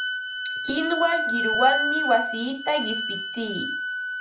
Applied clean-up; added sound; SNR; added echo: none; Wind instrument, woodwind instrument; 1 dB; reverberation time 0.4 s.